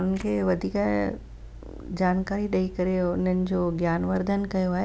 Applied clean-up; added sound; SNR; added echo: none; none; none; none.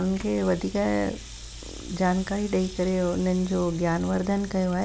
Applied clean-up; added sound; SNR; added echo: none; Sink (filling or washing) / Water tap, faucet; 20 dB; none.